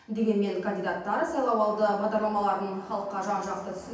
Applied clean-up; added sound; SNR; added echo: none; none; none; reverberation time 0.9 s.